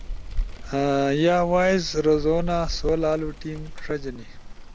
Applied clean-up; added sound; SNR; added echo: none; Rain; 8 dB; none.